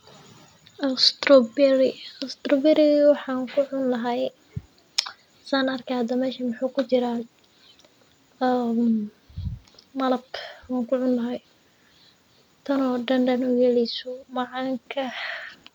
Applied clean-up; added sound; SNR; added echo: none; none; none; none.